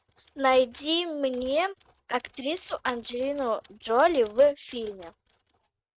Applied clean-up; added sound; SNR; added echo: neural mask model RNNoise.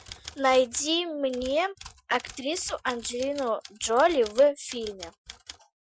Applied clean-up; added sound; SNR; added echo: classical method Wiener filter.